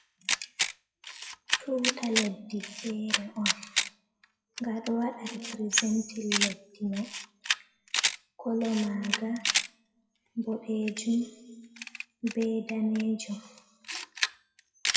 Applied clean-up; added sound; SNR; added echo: classical method WPE with log-MMSE.